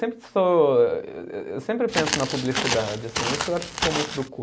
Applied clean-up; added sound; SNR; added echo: none; Walk, footsteps; 4 dB; none.